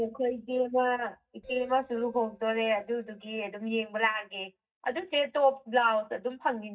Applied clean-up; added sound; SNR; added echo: neural mask model DeepFilterNet 3.